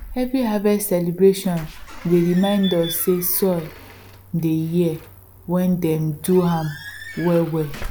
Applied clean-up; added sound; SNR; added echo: none; Squeak / Slam / Alarm / Wood; 16 dB; none.